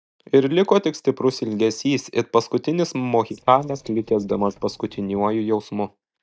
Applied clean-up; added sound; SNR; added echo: neural mask model DeepFilterNet 3.